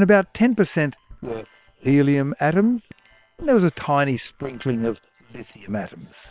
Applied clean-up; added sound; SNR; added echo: neural separator model SepFormer WHAM!.